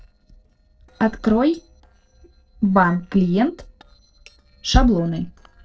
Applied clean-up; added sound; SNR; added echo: neural separator model SepFormer DNS4.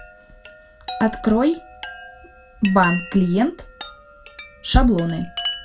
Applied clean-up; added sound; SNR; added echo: none; Chime; 13 dB; reverberation time 0.2 s.